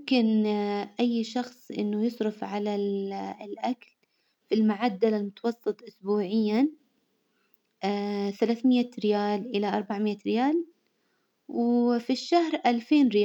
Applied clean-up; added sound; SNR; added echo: none; none; none; none.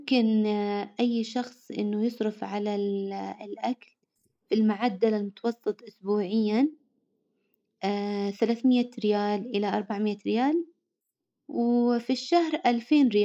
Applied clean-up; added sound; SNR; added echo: neural mask model Resemble Enhance denoiser.